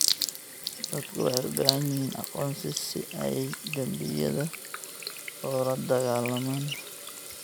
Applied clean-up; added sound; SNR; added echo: none; Sink (filling or washing) / Water tap, faucet; 4 dB; none.